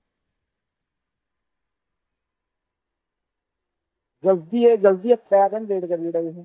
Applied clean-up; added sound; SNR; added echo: neural mask model DeepFilterNet 3.